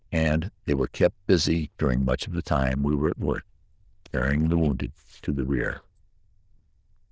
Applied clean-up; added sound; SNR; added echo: neural diffusion model UNIVERSE++.